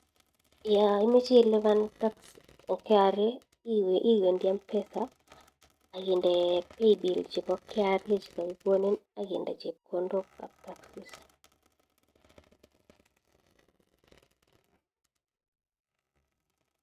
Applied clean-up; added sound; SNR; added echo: neural mask model RNNoise.